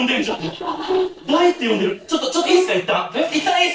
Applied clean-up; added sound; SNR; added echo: neural separator model SepFormer DNS4.